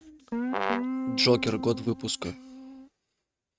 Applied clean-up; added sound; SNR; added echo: neural mask model RNNoise.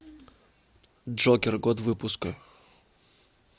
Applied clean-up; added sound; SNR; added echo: none; none; none; none.